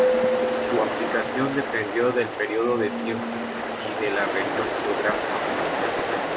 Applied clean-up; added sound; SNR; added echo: none; Ocean; -3 dB; none.